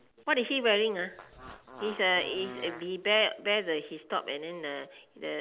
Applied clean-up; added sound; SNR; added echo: none; Fart; 14 dB; none.